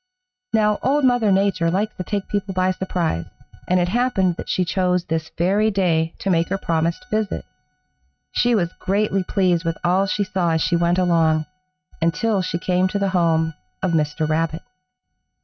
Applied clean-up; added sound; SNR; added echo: neural mask model RNNoise.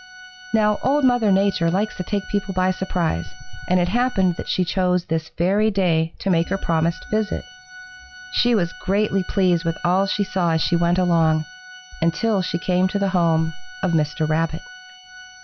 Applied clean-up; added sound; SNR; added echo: none; Organ; 20 dB; none.